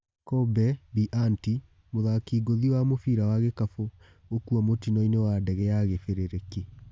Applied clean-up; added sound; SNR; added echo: none; none; none; none.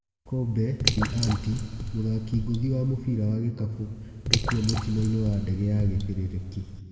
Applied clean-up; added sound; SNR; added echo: none; Drip / Water; 5 dB; reverberation time 2.1 s.